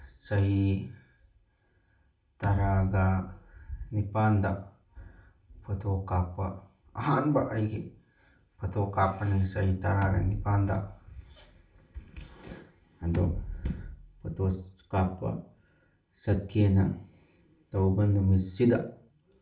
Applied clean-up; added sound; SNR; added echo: none; Bass drum; 9 dB; reverberation time 0.4 s.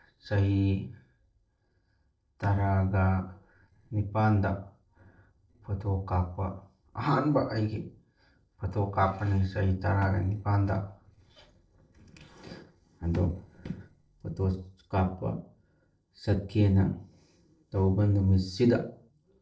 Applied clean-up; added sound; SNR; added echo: neural separator model SepFormer DNS4.